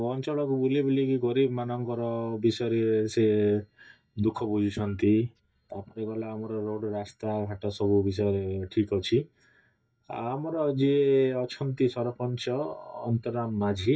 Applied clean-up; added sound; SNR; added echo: neural mask model DeepFilterNet 3.